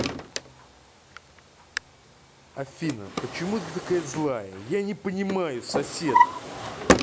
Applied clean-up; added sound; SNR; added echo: none; Drawer open or close; -3 dB; none.